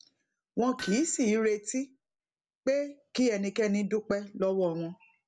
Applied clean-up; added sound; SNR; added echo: none; Hammer; 18 dB; none.